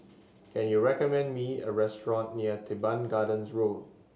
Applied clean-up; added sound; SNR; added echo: none; none; none; none.